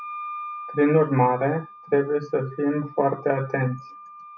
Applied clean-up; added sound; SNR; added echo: none; Wind instrument, woodwind instrument; 15 dB; none.